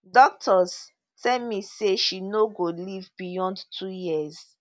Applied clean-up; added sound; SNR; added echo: none; none; none; none.